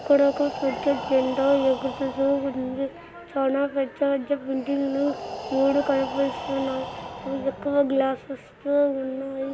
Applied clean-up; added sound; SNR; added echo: none; Breathing; 12 dB; none.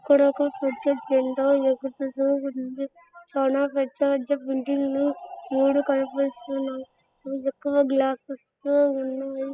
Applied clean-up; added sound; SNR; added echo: classical method spectral subtraction.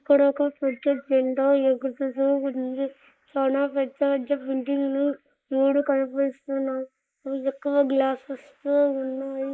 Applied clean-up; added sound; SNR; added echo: neural mask model Resemble Enhance denoiser.